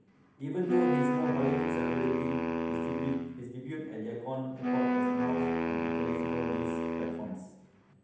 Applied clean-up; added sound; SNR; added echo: none; Wind instrument, woodwind instrument; -4 dB; reverberation time 0.9 s.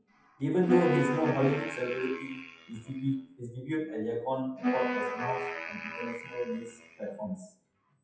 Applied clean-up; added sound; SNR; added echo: classical method WPE with log-MMSE.